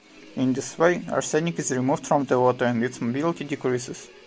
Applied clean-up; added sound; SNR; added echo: none; none; none; none.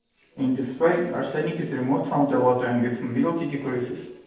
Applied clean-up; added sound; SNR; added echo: neural separator model SepFormer DNS4.